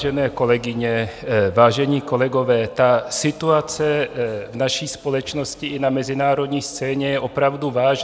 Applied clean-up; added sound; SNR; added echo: none; none; none; none.